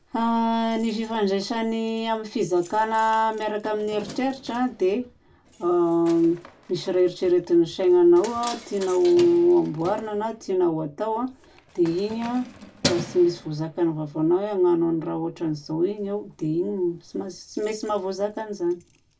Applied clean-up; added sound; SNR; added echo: none; Keys jangling; 18 dB; reverberation time 0.1 s.